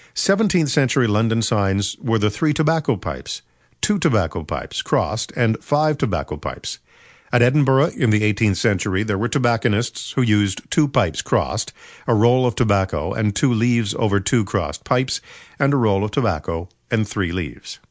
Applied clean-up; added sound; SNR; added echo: none; none; none; none.